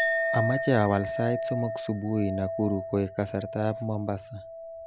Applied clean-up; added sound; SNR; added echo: none; Chink, clink; 4 dB; none.